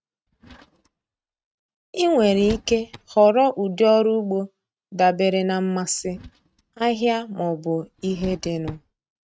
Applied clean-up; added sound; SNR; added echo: neural mask model RNNoise.